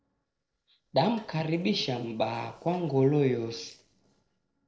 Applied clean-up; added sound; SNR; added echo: neural separator model SepFormer DNS4.